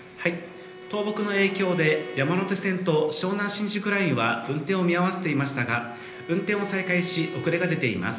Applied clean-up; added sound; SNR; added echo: none; Bowed string instrument; 15 dB; reverberation time 1.0 s.